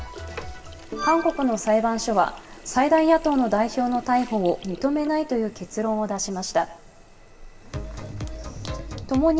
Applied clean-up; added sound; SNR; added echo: none; Sink (filling or washing); 17 dB; reverberation time 2.0 s.